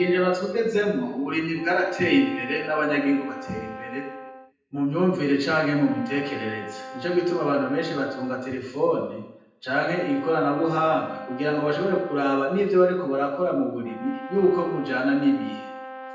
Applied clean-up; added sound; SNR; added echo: none; Brass instrument; 15 dB; reverberation time 0.9 s.